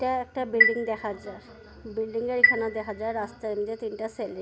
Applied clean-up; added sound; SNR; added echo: none; Chime; -2 dB; none.